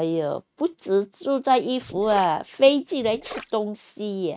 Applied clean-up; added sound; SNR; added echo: neural mask model RNNoise.